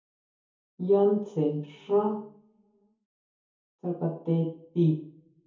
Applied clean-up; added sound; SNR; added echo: none; none; none; reverberation time 0.6 s.